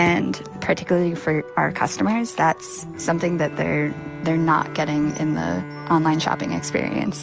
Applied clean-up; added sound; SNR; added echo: none; Bowed string instrument; 14 dB; none.